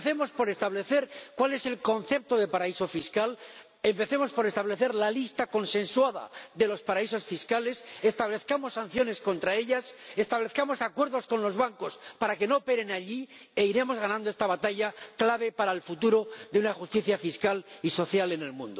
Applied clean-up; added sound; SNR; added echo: none; none; none; none.